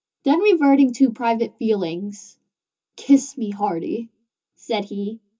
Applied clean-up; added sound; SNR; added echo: none; none; none; reverberation time 0.2 s.